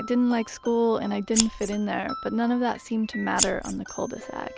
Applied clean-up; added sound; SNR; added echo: none; Scissors; 2 dB; none.